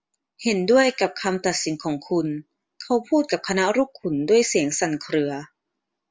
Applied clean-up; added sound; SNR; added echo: none; none; none; none.